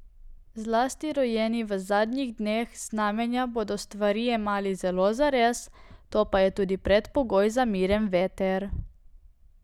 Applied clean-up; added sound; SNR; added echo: none; none; none; none.